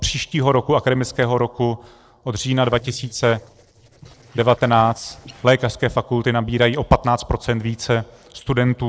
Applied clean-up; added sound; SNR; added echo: neural separator model SepFormer DNS4.